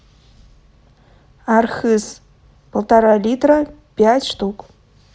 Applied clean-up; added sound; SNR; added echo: none; none; none; none.